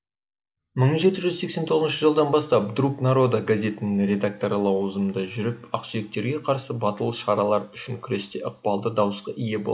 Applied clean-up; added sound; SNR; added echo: none; none; none; none.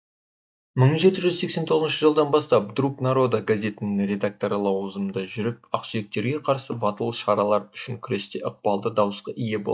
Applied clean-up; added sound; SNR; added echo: neural mask model DeepFilterNet 3.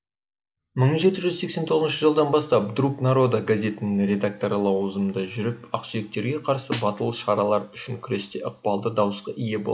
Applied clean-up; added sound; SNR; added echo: none; Snare drum; 15 dB; none.